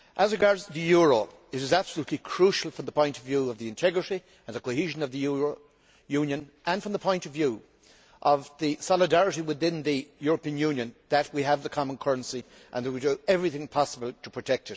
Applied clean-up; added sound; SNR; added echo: none; none; none; none.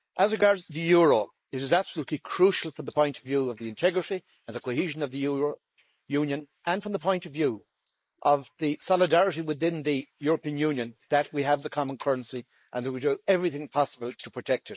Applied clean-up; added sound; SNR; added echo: neural mask model Resemble Enhance denoiser.